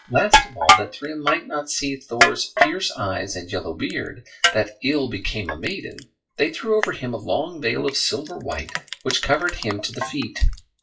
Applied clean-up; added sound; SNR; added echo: classical method WPE with log-MMSE.